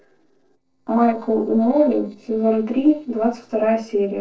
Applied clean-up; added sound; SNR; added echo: neural separator model SepFormer DNS4.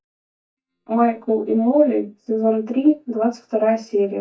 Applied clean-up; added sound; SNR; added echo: neural mask model DeepFilterNet 3.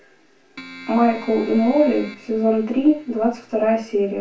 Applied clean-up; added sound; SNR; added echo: none; Keyboard (musical); 20 dB; reverberation time 0.3 s.